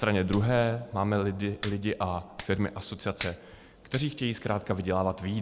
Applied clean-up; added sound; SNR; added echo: none; Hands; 18 dB; none.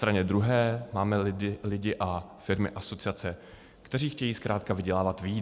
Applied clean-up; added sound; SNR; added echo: none; none; none; none.